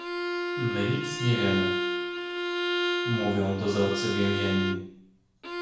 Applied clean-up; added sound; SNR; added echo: none; Bowed string instrument; 1 dB; reverberation time 0.7 s.